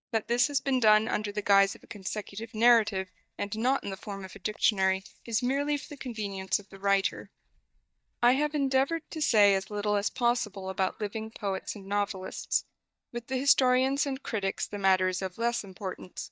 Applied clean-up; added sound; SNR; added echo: neural mask model DeepFilterNet 3.